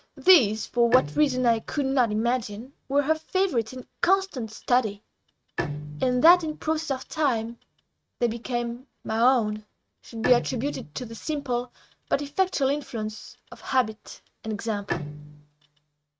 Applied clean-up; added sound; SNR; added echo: neural mask model RNNoise.